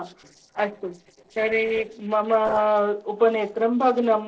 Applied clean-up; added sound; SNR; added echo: neural separator model SepFormer DNS4.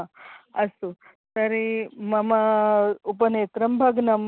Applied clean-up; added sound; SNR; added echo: none; none; none; none.